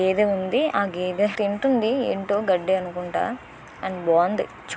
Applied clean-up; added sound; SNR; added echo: none; none; none; none.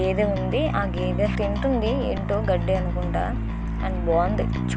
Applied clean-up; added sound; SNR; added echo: none; Bass guitar; 0 dB; none.